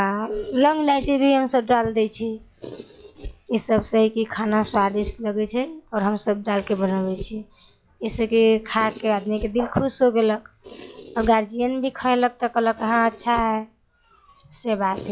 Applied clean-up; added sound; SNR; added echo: classical method log-MMSE.